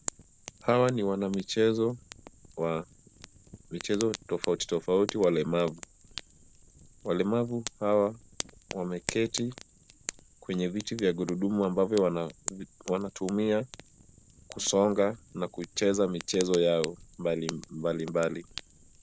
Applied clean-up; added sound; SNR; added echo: none; Fire; 15 dB; none.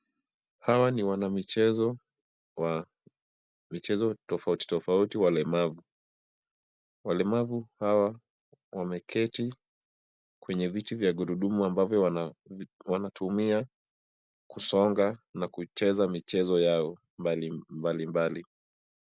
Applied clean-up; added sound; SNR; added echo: none; none; none; none.